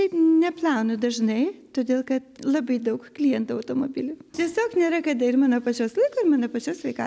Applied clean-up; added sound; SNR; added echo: none; none; none; none.